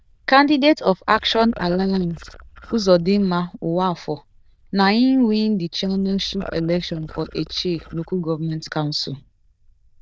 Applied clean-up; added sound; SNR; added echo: neural diffusion model UNIVERSE++.